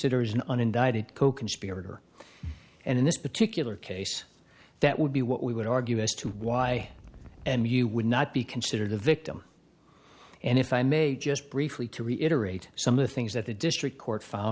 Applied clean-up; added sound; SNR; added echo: none; Wind; 18 dB; none.